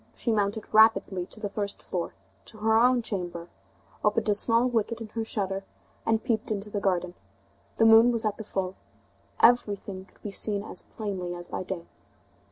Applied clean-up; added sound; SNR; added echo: none; none; none; none.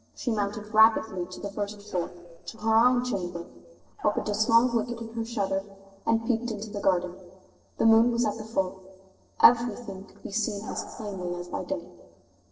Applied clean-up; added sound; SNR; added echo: neural separator model SepFormer DNS4.